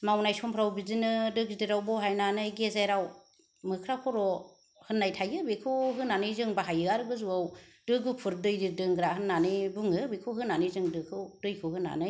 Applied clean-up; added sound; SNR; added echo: none; none; none; none.